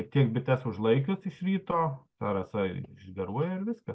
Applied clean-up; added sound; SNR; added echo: none; none; none; none.